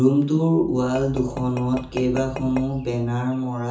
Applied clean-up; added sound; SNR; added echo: none; Tap / Glass; 14 dB; reverberation time 0.6 s.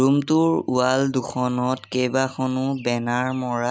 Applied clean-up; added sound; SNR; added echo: none; none; none; none.